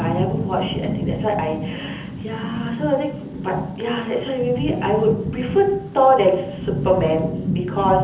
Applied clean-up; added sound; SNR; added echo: none; Rain / Thunderstorm; 5 dB; reverberation time 0.7 s.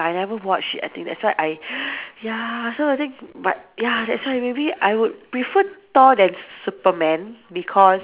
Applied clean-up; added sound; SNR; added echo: none; none; none; none.